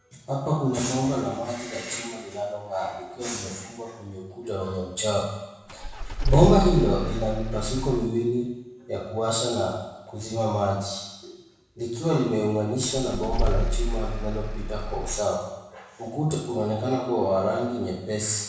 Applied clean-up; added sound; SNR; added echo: none; Engine starting / Car; 0 dB; reverberation time 1.0 s.